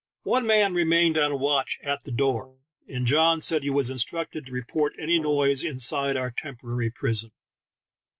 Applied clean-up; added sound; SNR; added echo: neural separator model SepFormer DNS4.